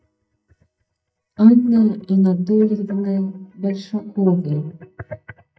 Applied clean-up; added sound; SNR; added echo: neural mask model DeepFilterNet 3.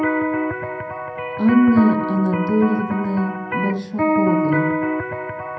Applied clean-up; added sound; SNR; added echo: none; Electric guitar; 2 dB; reverberation time 0.6 s.